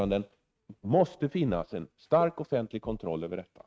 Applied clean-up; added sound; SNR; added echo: neural mask model RNNoise.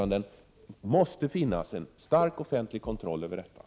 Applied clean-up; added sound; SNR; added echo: none; Bass drum; 17 dB; none.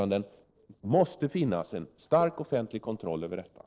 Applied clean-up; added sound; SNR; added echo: neural separator model SepFormer DNS4.